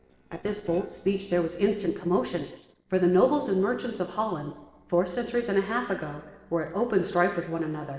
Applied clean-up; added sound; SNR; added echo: neural separator model SepFormer DNS4.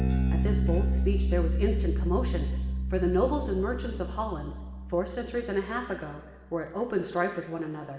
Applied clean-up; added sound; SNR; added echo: none; Bass guitar; -2 dB; reverberation time 2.0 s.